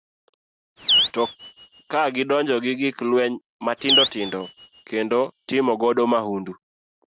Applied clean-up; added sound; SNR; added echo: none; Animal; 3 dB; none.